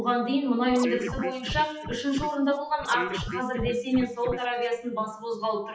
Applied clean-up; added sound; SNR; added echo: classical method WPE with log-MMSE.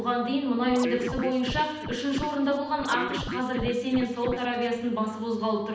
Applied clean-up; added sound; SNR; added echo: none; Scratching (performance technique); 9 dB; reverberation time 0.9 s.